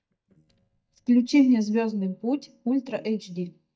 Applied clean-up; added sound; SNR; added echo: neural mask model DeepFilterNet 3.